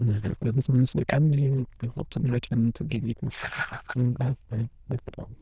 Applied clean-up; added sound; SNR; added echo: neural diffusion model UNIVERSE++.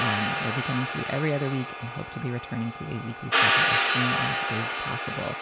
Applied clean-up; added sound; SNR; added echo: none; Hi-hat; -4 dB; none.